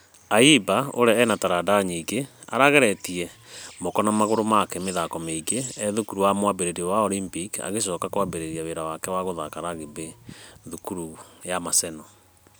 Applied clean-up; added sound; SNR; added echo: none; none; none; none.